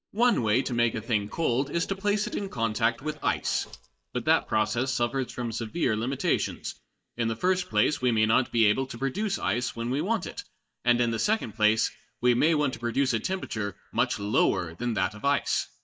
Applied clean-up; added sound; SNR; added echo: neural mask model DeepFilterNet 3.